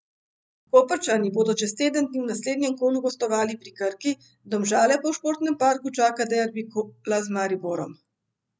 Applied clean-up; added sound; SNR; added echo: none; none; none; none.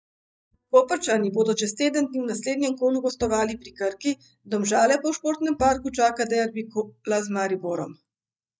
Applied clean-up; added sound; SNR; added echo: neural mask model DeepFilterNet 3.